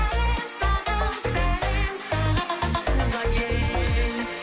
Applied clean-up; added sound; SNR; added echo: none; none; none; none.